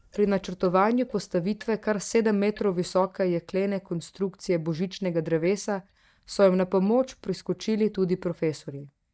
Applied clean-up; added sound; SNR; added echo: neural mask model DeepFilterNet 3.